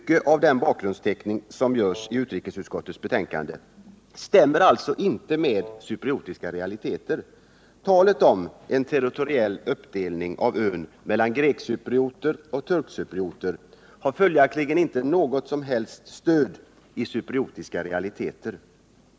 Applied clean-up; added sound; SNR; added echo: none; Wind instrument, woodwind instrument; 20 dB; none.